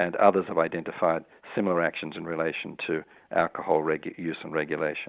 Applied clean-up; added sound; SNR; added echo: none; none; none; none.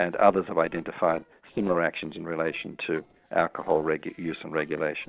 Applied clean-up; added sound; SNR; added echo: neural separator model SepFormer DNS4.